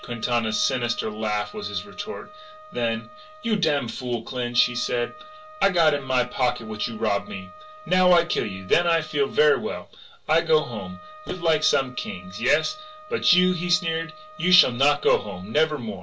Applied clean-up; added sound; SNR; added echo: none; Wind instrument, woodwind instrument; 20 dB; reverberation time 0.1 s.